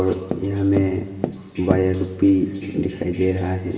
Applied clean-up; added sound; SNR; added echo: none; Tap; 10 dB; reverberation time 2.3 s.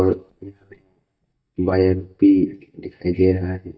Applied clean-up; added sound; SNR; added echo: neural mask model DeepFilterNet 3.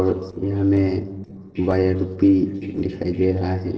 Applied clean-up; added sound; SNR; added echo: neural separator model SepFormer DNS4.